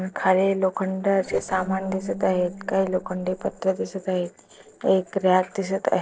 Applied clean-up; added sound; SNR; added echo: neural separator model SepFormer DNS4.